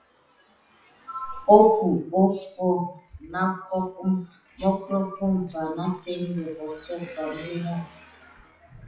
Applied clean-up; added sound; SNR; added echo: classical method WPE with log-MMSE.